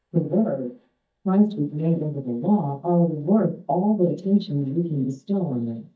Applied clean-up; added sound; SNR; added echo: neural mask model DeepFilterNet 3.